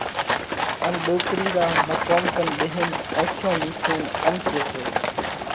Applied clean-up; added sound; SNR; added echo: none; Livestock, farm animals, working animals; -1 dB; none.